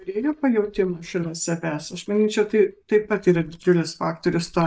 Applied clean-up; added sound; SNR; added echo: neural mask model DeepFilterNet 3.